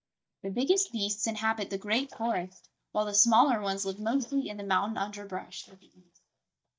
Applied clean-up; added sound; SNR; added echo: neural mask model DeepFilterNet 3.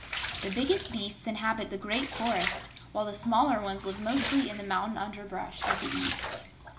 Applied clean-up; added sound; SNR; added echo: none; Bathtub (filling or washing) / Water / Liquid; 6 dB; reverberation time 0.4 s.